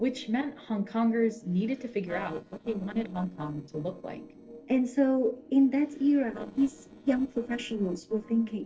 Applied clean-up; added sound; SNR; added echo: neural separator model SepFormer DNS4.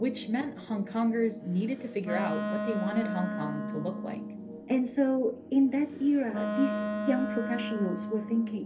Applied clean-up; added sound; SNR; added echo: none; Wind instrument, woodwind instrument; 6 dB; reverberation time 0.3 s.